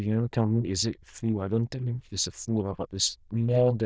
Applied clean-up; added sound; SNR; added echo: neural diffusion model UNIVERSE++.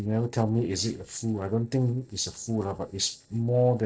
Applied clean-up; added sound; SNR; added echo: neural separator model SepFormer DNS4.